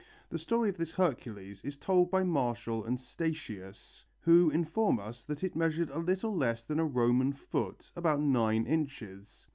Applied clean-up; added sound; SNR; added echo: none; none; none; none.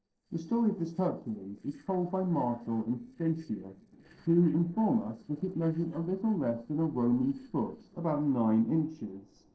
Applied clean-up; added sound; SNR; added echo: neural separator model SepFormer DNS4.